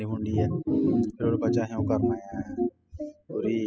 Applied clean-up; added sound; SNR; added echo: classical method spectral subtraction.